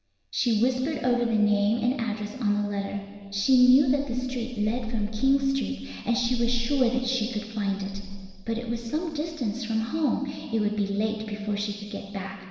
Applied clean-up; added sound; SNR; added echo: none; none; none; reverberation time 1.6 s.